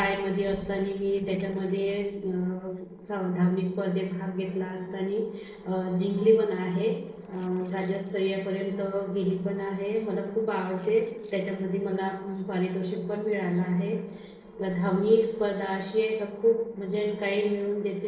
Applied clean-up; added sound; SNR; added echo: neural separator model SepFormer DNS4.